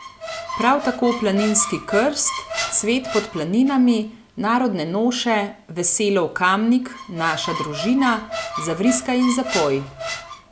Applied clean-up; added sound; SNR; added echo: none; Squeak; 11 dB; none.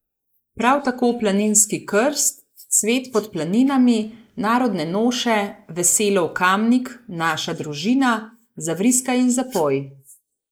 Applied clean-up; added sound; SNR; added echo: neural mask model Resemble Enhance denoiser.